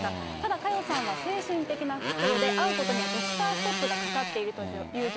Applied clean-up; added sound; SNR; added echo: none; Motorcycle; 1 dB; none.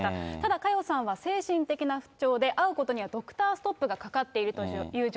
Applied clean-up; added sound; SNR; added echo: none; none; none; none.